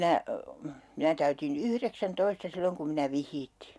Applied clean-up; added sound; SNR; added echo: none; none; none; none.